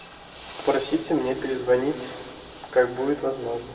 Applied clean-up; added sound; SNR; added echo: none; Ocean / Boat, Water vehicle; 16 dB; reverberation time 1.5 s.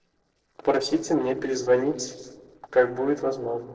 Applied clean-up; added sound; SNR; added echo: neural separator model SepFormer DNS4.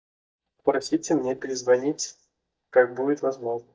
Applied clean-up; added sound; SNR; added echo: neural mask model DeepFilterNet 3.